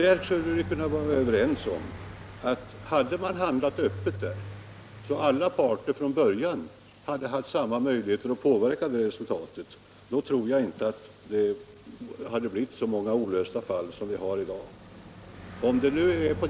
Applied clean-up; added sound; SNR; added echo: none; Car passing by; 15 dB; none.